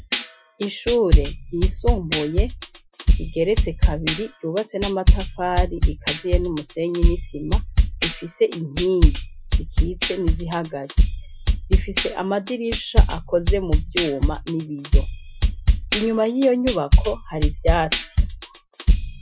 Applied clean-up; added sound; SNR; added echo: classical method Wiener filter.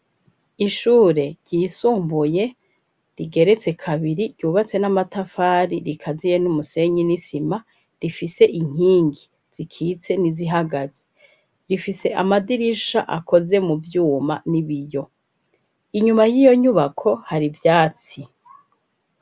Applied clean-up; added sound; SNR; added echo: none; none; none; none.